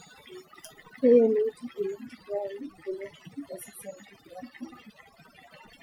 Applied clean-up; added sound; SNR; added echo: classical method Wiener filter.